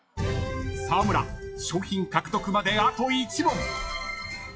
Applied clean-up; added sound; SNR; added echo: classical method log-MMSE.